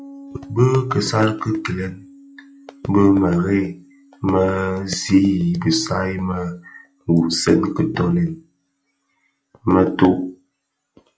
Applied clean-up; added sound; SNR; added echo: classical method log-MMSE.